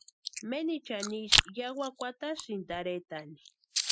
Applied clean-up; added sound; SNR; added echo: classical method Wiener filter.